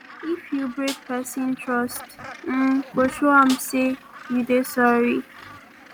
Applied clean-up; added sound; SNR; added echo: none; Snare drum + Gull, seagull; 17 dB; none.